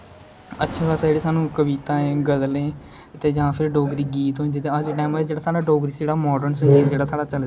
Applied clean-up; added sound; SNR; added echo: none; Thunder / Rain; 19 dB; none.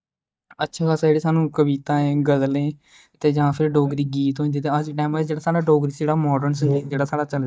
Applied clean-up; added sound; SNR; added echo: neural mask model DeepFilterNet 3.